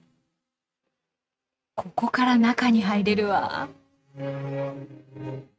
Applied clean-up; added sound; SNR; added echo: neural mask model RNNoise.